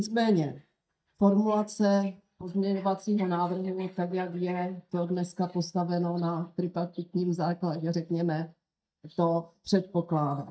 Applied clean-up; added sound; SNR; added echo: neural mask model DeepFilterNet 3.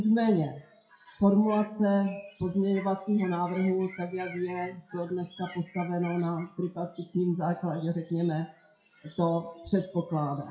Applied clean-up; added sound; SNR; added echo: classical method WPE with log-MMSE.